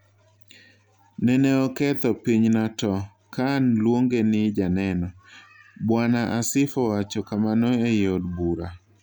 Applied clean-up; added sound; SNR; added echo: none; none; none; none.